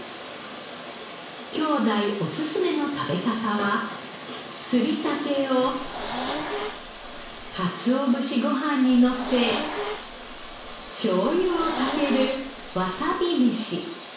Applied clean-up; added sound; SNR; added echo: none; Hiss; 6 dB; reverberation time 0.7 s.